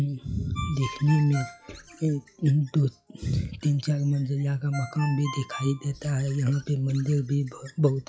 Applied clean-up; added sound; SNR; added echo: classical method log-MMSE.